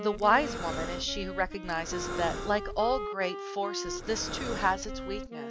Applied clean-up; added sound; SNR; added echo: none; Wind instrument, woodwind instrument + Breathing; 5 dB; none.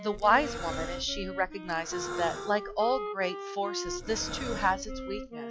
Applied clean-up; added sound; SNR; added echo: classical method log-MMSE.